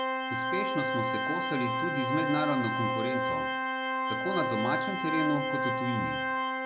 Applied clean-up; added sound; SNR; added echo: none; Organ; -3 dB; none.